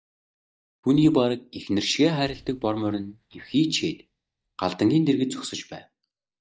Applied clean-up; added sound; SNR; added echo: neural mask model DeepFilterNet 3.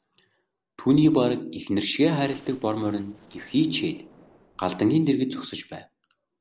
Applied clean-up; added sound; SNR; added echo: neural separator model SepFormer DNS4.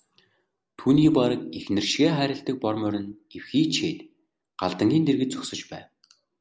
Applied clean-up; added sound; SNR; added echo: none; none; none; none.